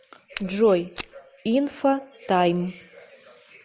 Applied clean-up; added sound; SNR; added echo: none; Walk, footsteps; 17 dB; none.